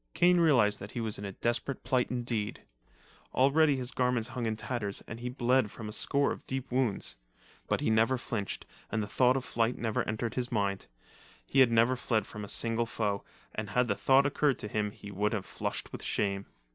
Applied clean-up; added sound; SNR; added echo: none; none; none; none.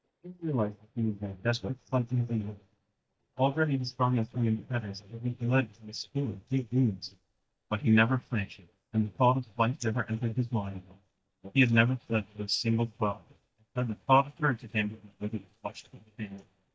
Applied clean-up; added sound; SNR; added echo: neural mask model DeepFilterNet 3.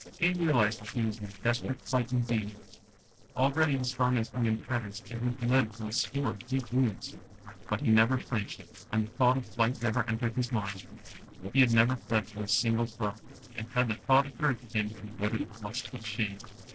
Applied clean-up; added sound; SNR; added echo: neural separator model SepFormer DNS4.